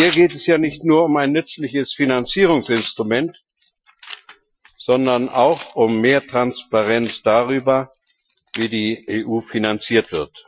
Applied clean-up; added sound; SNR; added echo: classical method Wiener filter.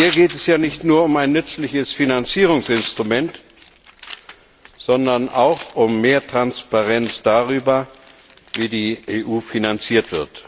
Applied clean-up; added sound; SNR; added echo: none; Tearing; 19 dB; none.